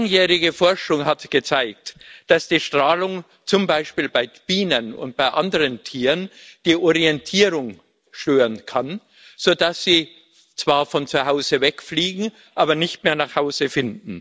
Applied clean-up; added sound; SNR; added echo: none; none; none; none.